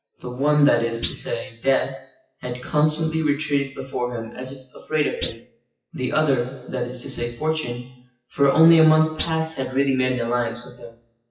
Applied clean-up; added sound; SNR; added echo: classical method WPE with log-MMSE.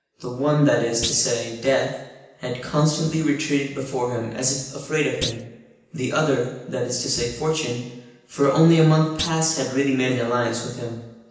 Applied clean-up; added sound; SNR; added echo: none; Thump, thud; 12 dB; reverberation time 0.9 s.